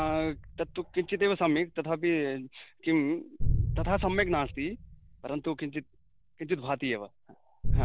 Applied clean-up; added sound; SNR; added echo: none; Boom; 3 dB; none.